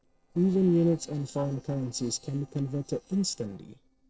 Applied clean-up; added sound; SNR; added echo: neural separator model SepFormer DNS4.